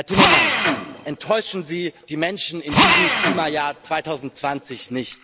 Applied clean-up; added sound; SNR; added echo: none; Drill; -4 dB; none.